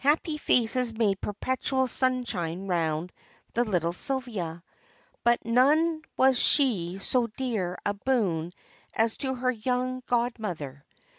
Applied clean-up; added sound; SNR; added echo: none; none; none; none.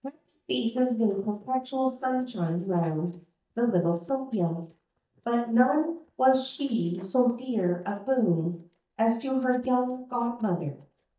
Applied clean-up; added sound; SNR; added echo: neural mask model DeepFilterNet 3.